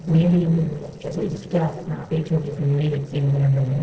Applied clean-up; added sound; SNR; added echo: neural separator model SepFormer DNS4.